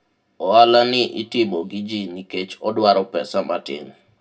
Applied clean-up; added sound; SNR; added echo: none; none; none; reverberation time 0.2 s.